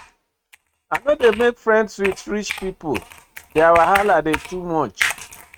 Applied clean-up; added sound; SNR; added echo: neural mask model RNNoise.